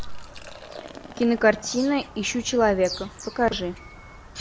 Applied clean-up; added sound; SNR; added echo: none; Liquid + Bird vocalization, bird call, bird song; 15 dB; none.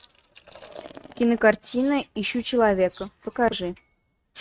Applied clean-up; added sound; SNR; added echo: neural mask model RNNoise.